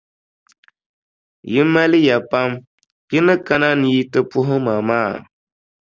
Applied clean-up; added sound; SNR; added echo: none; none; none; none.